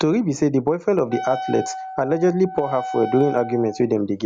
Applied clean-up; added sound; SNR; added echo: none; Wind instrument, woodwind instrument; 10 dB; none.